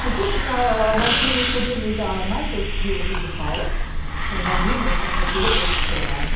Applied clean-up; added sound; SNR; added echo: none; Hiss; -4 dB; reverberation time 0.8 s.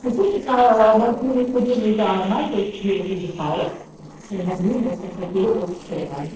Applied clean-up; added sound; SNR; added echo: neural separator model SepFormer DNS4.